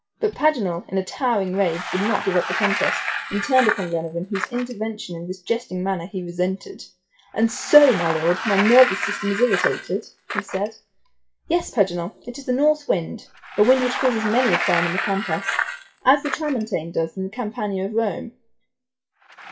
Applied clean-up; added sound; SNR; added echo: classical method WPE with log-MMSE.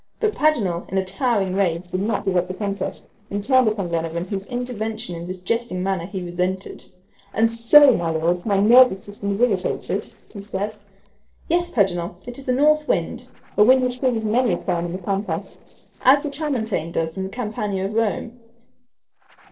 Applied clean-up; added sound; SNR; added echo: neural separator model SepFormer DNS4.